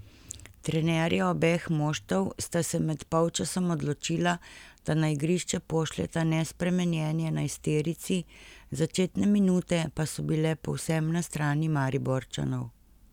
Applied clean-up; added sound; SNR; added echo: none; none; none; none.